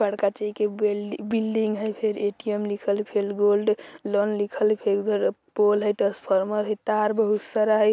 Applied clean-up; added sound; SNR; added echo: none; none; none; none.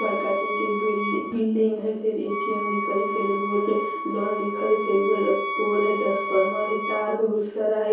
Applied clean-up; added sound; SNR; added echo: none; Wind instrument, woodwind instrument; 6 dB; reverberation time 0.6 s.